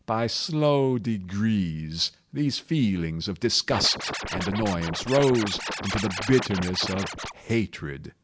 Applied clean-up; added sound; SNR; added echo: none; Scratching (performance technique); 7 dB; none.